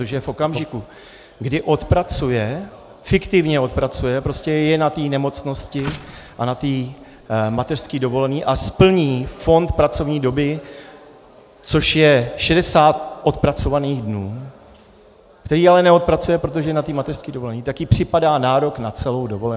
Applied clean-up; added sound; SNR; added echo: none; Slam; 19 dB; none.